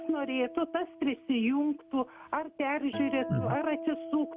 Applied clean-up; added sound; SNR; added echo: none; Acoustic guitar; 11 dB; none.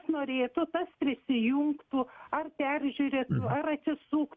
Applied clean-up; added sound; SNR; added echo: none; none; none; none.